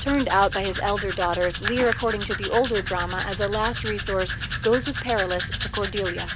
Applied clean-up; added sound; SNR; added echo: none; Domestic sounds, home sounds; 5 dB; none.